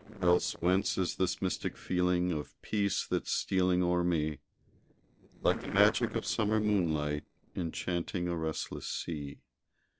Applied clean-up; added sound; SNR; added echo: neural separator model SepFormer DNS4.